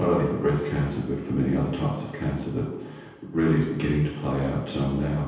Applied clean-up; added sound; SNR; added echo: none; none; none; reverberation time 1.2 s.